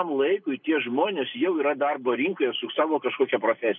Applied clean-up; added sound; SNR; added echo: neural mask model Resemble Enhance denoiser.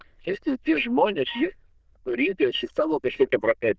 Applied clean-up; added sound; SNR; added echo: neural diffusion model UNIVERSE++.